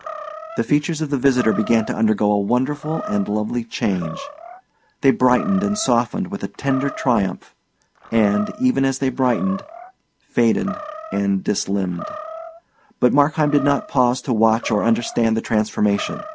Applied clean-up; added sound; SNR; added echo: none; Animal; 15 dB; none.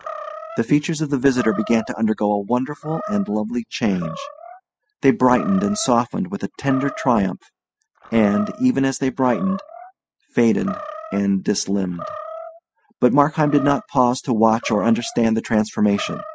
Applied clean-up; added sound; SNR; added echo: classical method spectral subtraction.